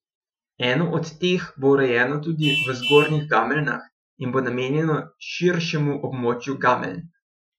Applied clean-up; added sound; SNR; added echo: classical method Wiener filter.